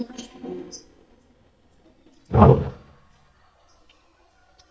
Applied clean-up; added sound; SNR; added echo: neural mask model DeepFilterNet 3.